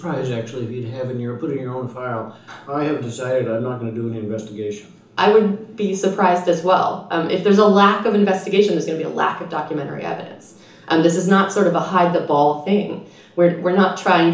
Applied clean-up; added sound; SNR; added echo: none; none; none; reverberation time 0.8 s.